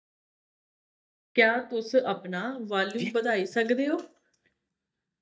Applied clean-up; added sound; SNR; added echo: neural mask model DeepFilterNet 3.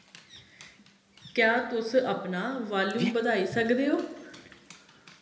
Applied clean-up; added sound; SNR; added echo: none; Dog; 15 dB; reverberation time 0.8 s.